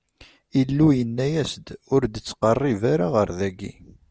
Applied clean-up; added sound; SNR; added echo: none; none; none; none.